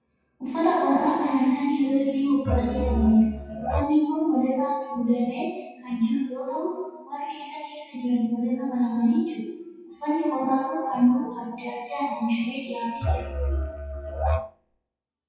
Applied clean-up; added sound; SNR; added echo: classical method WPE with log-MMSE.